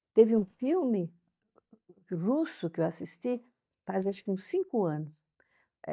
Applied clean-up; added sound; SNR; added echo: neural mask model DeepFilterNet 3.